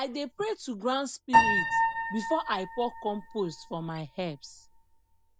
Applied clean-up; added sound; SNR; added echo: none; Piano; -2 dB; none.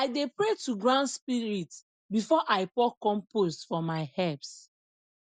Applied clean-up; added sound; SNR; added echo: none; none; none; none.